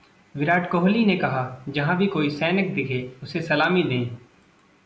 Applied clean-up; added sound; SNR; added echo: none; none; none; none.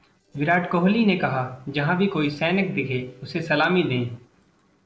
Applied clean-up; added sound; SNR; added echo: neural separator model SepFormer DNS4.